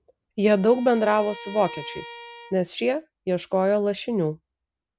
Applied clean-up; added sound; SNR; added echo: none; Bowed string instrument; 17 dB; none.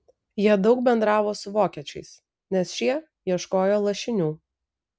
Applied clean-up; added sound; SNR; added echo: none; none; none; none.